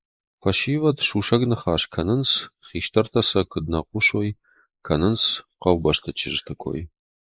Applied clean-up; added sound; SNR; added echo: neural mask model Resemble Enhance denoiser.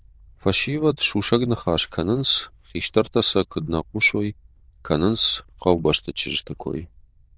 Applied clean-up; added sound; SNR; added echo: neural diffusion model UNIVERSE++.